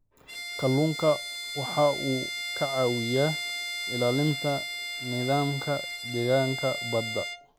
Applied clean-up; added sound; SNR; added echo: none; Bowed string instrument; 6 dB; none.